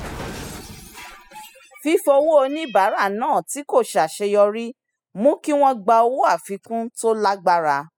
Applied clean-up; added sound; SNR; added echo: classical method spectral subtraction.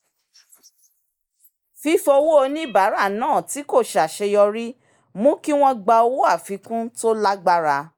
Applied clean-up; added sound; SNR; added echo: neural mask model Resemble Enhance denoiser.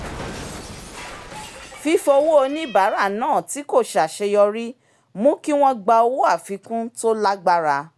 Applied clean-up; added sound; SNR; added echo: none; Cat; 19 dB; none.